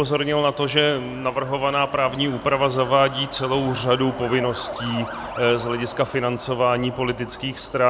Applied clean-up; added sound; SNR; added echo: none; Truck; 14 dB; none.